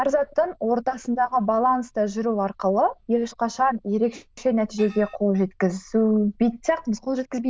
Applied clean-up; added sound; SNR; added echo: neural diffusion model UNIVERSE++.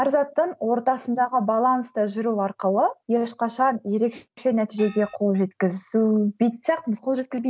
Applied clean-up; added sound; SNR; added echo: none; Gong; 19 dB; none.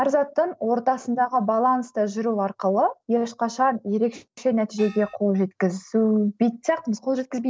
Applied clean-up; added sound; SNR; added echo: neural separator model SepFormer DNS4.